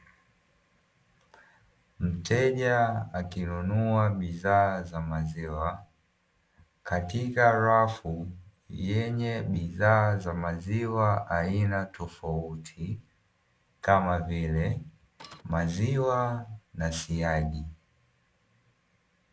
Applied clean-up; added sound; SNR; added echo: none; Printer; 19 dB; none.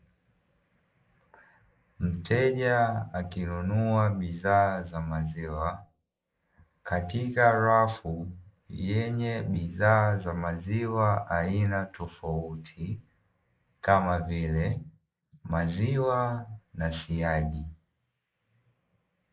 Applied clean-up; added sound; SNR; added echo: neural mask model Resemble Enhance denoiser.